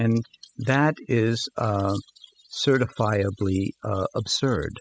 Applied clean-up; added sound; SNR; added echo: classical method spectral subtraction.